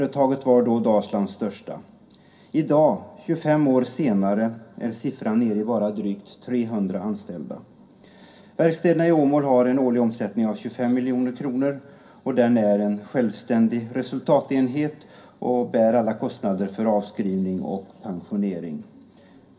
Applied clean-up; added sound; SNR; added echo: none; none; none; reverberation time 0.3 s.